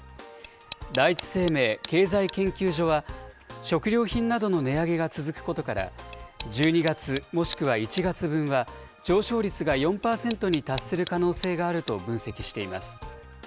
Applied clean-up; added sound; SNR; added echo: none; Tick; 17 dB; none.